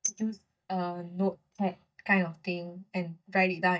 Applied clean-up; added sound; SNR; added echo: neural mask model DeepFilterNet 3.